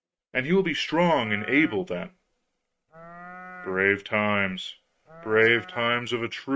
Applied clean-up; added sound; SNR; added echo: neural mask model RNNoise.